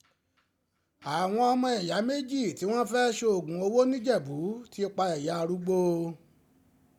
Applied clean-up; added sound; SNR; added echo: none; none; none; none.